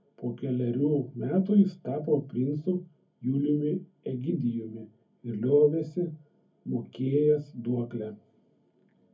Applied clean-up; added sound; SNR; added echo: none; none; none; reverberation time 0.3 s.